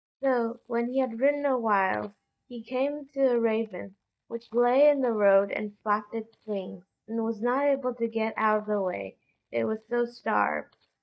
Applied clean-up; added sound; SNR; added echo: neural mask model DeepFilterNet 3.